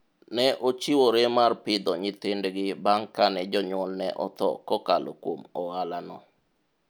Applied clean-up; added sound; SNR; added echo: none; none; none; none.